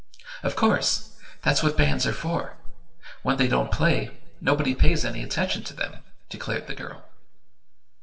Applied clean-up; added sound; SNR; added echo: none; none; none; reverberation time 0.6 s.